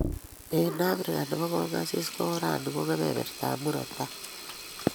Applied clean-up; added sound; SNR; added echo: none; Sink (filling or washing); 9 dB; none.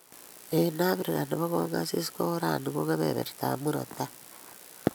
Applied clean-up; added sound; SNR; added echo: none; none; none; none.